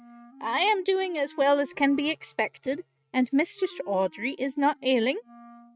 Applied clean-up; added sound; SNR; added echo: neural mask model RNNoise.